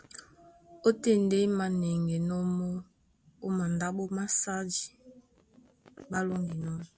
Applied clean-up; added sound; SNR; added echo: none; none; none; none.